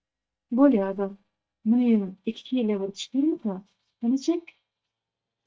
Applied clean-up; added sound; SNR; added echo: neural mask model DeepFilterNet 3.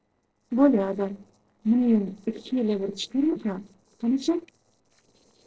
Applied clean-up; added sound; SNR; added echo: neural separator model SepFormer DNS4.